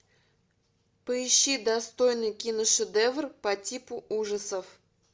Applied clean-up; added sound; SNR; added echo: none; none; none; none.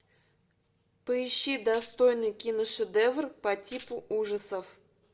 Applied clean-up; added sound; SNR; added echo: none; Tambourine; 4 dB; reverberation time 0.3 s.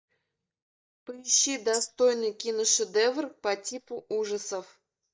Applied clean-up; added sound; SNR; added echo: neural mask model DeepFilterNet 3.